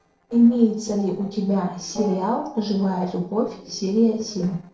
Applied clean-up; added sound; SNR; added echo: neural separator model SepFormer DNS4.